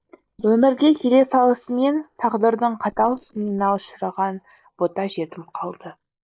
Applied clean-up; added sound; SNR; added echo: neural mask model Resemble Enhance denoiser.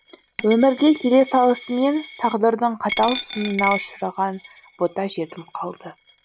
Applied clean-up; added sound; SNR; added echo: none; Coin (dropping); 13 dB; none.